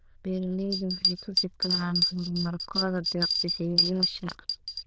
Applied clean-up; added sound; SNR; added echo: neural diffusion model UNIVERSE++.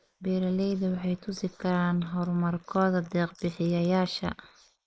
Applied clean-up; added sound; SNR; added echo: neural mask model Resemble Enhance denoiser.